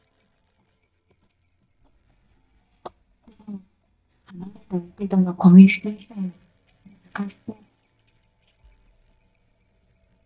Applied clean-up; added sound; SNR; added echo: neural mask model DeepFilterNet 3.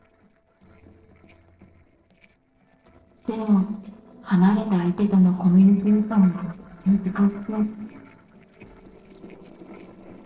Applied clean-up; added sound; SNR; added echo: neural separator model SepFormer DNS4.